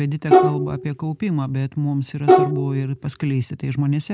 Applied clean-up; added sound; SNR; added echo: none; Bowed string instrument; -4 dB; none.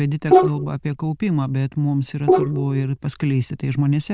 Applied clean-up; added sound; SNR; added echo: neural diffusion model UNIVERSE++.